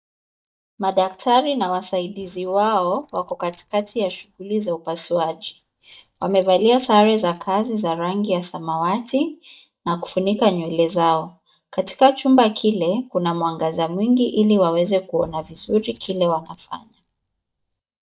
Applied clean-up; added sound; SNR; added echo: neural mask model DeepFilterNet 3.